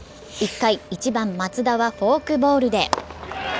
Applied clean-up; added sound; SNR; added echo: none; Fireworks + Wind instrument, woodwind instrument; 19 dB; none.